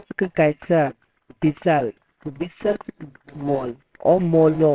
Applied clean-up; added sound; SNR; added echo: neural separator model SepFormer WHAMR!.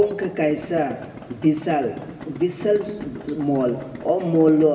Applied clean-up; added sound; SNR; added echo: none; Idling; 17 dB; reverberation time 2.1 s.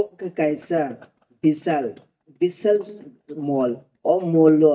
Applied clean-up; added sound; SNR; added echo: neural mask model DeepFilterNet 3.